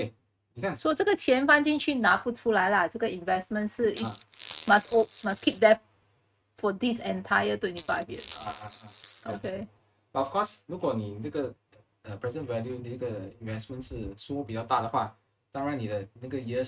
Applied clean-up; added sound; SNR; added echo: neural mask model RNNoise.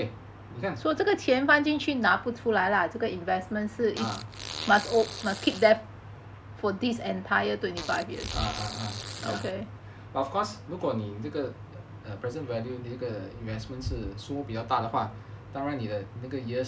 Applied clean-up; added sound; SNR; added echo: none; Fart; 11 dB; none.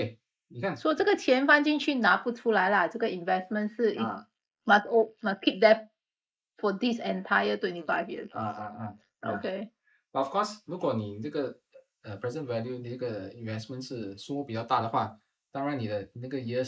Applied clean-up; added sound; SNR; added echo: neural mask model Resemble Enhance denoiser.